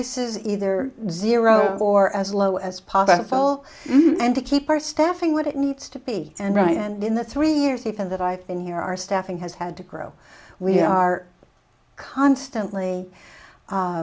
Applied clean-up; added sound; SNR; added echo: none; none; none; none.